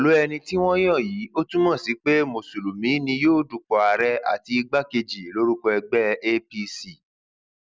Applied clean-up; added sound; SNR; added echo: none; none; none; none.